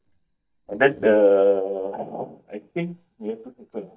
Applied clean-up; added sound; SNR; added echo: neural mask model DeepFilterNet 3.